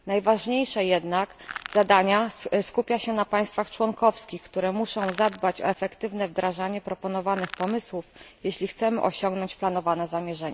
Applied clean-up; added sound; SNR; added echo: none; Crushing; 14 dB; none.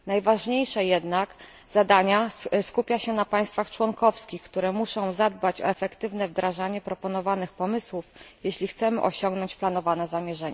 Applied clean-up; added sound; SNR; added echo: none; none; none; none.